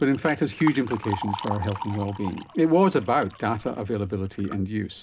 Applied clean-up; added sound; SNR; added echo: none; Liquid; 13 dB; reverberation time 0.3 s.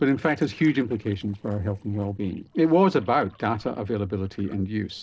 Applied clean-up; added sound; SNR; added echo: neural separator model SepFormer DNS4.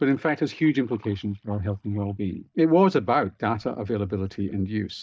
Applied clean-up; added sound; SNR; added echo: neural mask model DeepFilterNet 3.